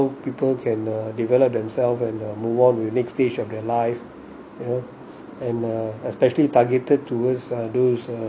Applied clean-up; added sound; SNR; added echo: none; none; none; none.